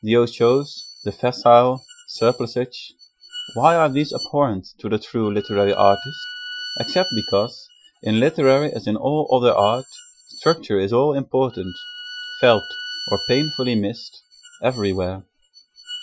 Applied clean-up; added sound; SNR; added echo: classical method Wiener filter.